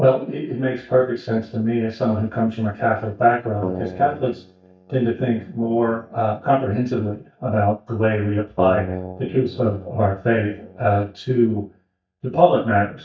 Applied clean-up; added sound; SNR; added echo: neural mask model DeepFilterNet 3.